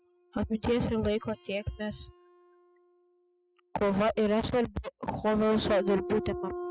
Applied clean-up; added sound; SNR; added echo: classical method spectral subtraction.